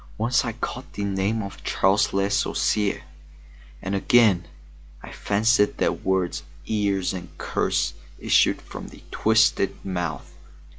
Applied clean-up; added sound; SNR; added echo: none; none; none; none.